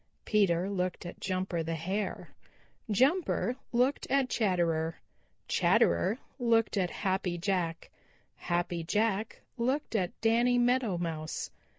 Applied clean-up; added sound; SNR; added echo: none; none; none; none.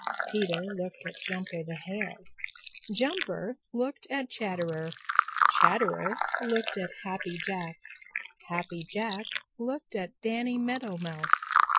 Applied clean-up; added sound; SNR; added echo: classical method Wiener filter.